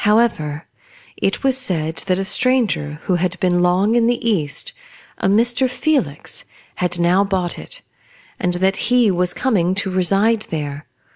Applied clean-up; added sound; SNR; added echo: none; none; none; none.